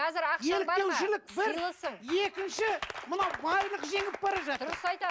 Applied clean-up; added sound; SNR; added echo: none; none; none; none.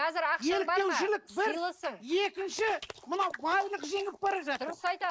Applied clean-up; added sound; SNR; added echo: neural mask model Resemble Enhance denoiser.